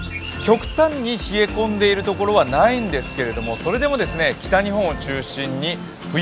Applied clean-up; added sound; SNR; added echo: none; Bird vocalization, bird call, bird song + Train; 16 dB; none.